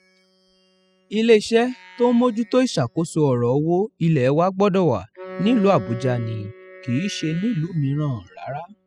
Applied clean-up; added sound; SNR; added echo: classical method spectral subtraction.